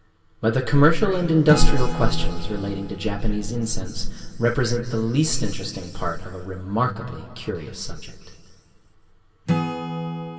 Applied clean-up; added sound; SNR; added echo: none; Acoustic guitar / Strum; 12 dB; reverberation time 2.4 s.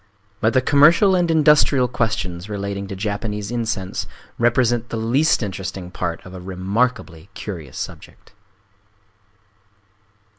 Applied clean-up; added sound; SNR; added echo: none; none; none; none.